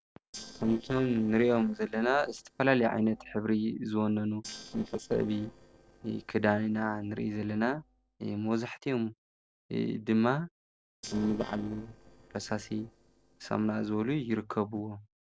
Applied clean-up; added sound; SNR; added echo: neural separator model SepFormer DNS4.